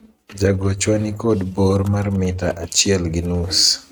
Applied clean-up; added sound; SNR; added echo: neural mask model RNNoise.